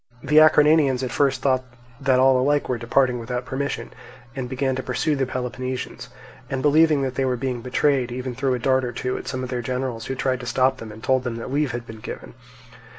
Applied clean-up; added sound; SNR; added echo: none; none; none; none.